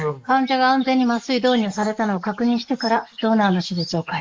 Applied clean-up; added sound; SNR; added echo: neural mask model Resemble Enhance denoiser.